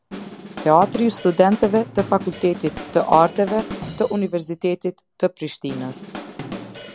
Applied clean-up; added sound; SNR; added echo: none; Drum kit; 13 dB; none.